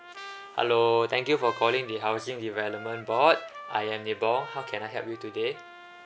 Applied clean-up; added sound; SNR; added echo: none; Trumpet; 16 dB; none.